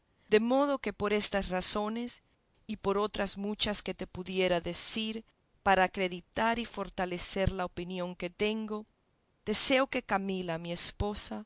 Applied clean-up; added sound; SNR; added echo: none; none; none; none.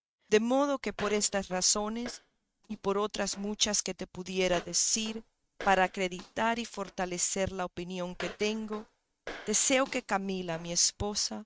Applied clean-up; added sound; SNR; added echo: neural mask model RNNoise.